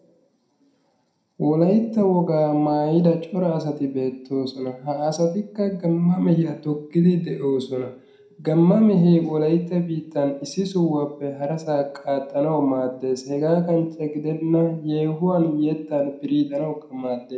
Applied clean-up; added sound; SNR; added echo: none; none; none; reverberation time 0.4 s.